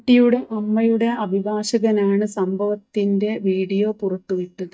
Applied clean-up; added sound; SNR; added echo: neural mask model DeepFilterNet 3.